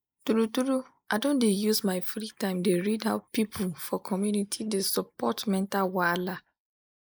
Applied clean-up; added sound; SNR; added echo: neural mask model Resemble Enhance denoiser.